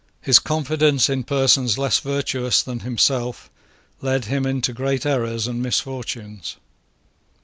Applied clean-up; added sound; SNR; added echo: none; none; none; none.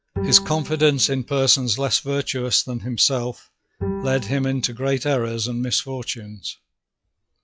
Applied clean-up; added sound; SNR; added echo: classical method log-MMSE.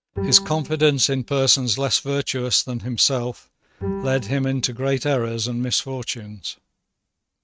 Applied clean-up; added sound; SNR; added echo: neural mask model RNNoise.